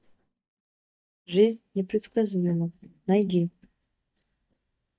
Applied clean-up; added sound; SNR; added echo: neural mask model DeepFilterNet 3.